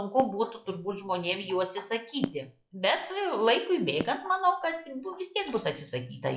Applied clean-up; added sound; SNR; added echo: classical method log-MMSE.